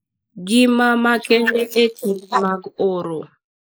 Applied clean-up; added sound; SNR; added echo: neural mask model Resemble Enhance denoiser.